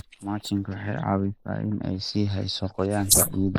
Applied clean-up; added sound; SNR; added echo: neural mask model Resemble Enhance denoiser.